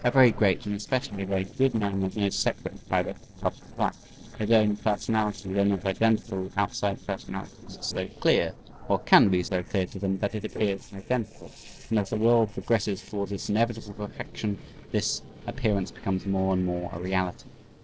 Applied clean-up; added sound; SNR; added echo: neural separator model SepFormer DNS4.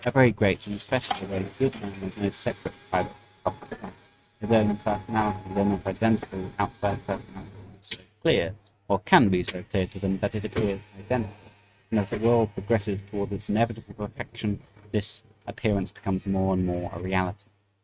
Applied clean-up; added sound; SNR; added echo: neural mask model RNNoise.